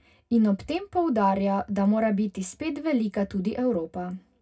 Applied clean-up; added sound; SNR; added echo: none; none; none; reverberation time 0.2 s.